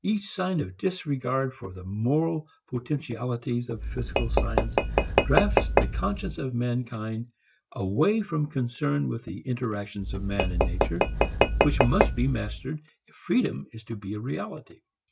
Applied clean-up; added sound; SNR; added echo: none; Tap / Glass; -4 dB; none.